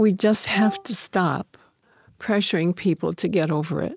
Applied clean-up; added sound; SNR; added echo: neural mask model RNNoise.